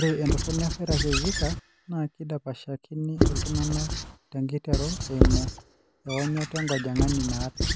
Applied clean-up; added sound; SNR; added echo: none; Squeak / Writing; -1 dB; none.